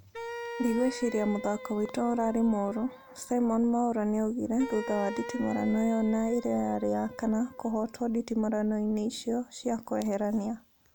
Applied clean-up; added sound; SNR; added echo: none; Wind instrument, woodwind instrument; 13 dB; none.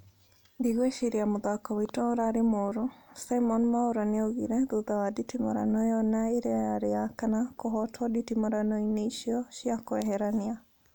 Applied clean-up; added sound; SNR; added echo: none; none; none; none.